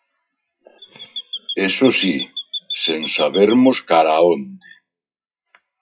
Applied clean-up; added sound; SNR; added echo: classical method WPE with log-MMSE.